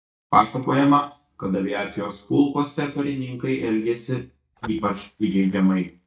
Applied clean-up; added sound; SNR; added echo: neural mask model DeepFilterNet 3.